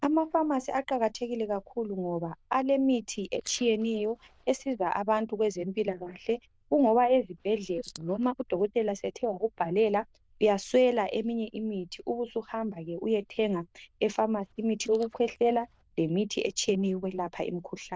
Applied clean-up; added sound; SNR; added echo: neural diffusion model UNIVERSE++.